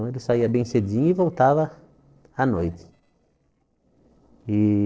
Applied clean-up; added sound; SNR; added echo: neural separator model SepFormer DNS4.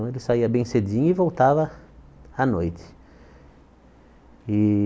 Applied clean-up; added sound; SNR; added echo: none; none; none; none.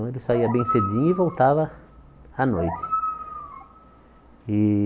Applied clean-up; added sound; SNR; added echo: none; Animal; 8 dB; none.